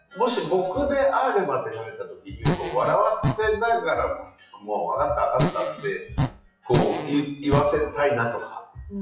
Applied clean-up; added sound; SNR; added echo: classical method WPE with log-MMSE.